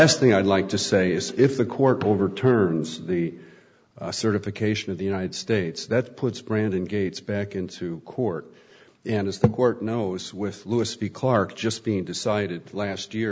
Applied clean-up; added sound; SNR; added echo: none; none; none; none.